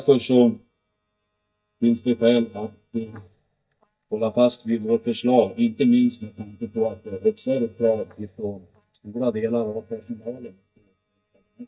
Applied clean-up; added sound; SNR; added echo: neural mask model DeepFilterNet 3.